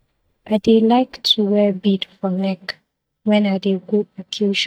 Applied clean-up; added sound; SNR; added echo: neural mask model DeepFilterNet 3.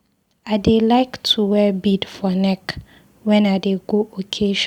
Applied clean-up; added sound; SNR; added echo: none; none; none; none.